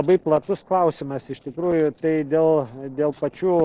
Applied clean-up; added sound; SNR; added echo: neural separator model SepFormer DNS4.